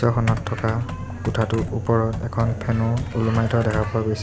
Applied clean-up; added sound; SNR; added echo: none; Computer keyboard; 8 dB; none.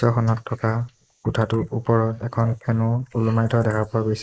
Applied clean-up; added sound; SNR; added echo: neural mask model Resemble Enhance denoiser.